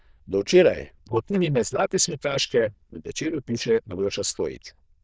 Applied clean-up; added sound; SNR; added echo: neural diffusion model UNIVERSE++.